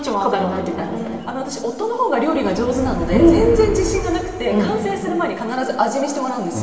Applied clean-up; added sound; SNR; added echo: none; Motor vehicle (road); 11 dB; reverberation time 2.5 s.